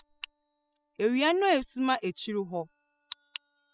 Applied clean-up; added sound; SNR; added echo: classical method spectral subtraction.